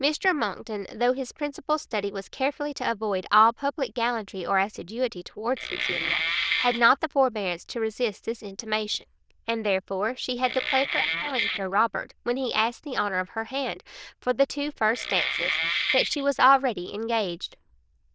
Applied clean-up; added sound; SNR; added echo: neural diffusion model UNIVERSE++.